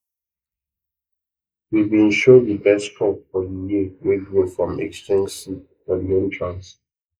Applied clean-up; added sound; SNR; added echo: neural mask model Resemble Enhance denoiser.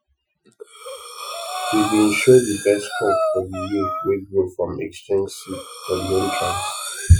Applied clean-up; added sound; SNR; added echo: classical method Wiener filter.